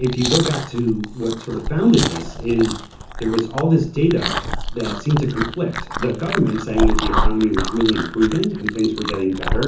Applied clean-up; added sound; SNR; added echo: none; Chewing, mastication; 4 dB; reverberation time 0.6 s.